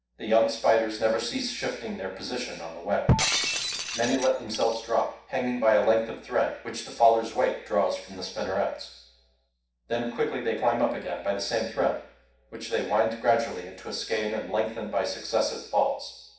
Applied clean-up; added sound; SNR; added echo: none; Shatter; 3 dB; reverberation time 0.7 s.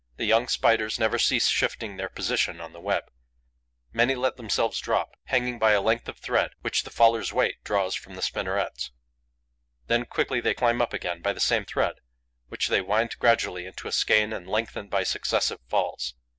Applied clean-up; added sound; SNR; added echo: none; none; none; none.